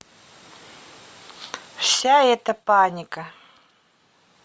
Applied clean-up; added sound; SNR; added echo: none; none; none; none.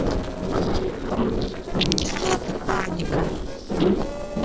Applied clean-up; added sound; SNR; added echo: neural separator model SepFormer DNS4.